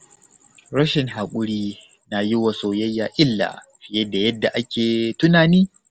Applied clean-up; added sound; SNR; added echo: none; none; none; none.